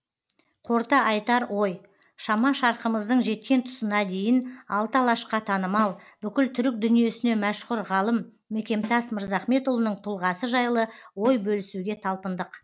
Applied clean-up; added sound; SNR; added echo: none; Snare drum; 18 dB; none.